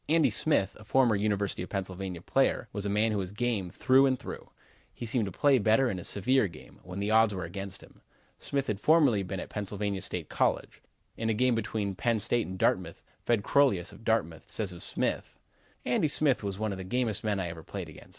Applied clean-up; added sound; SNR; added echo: none; none; none; none.